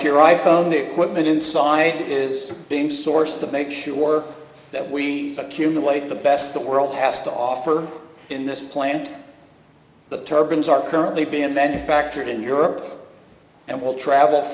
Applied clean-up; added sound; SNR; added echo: none; none; none; none.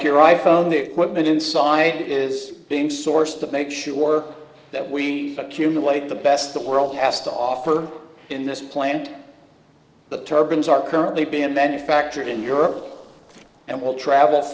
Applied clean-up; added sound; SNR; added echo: neural separator model SepFormer DNS4.